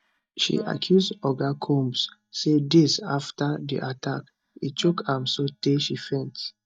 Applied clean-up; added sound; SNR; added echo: neural mask model DeepFilterNet 3.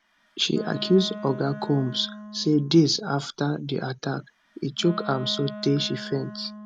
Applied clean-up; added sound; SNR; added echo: none; Wind instrument, woodwind instrument; 14 dB; none.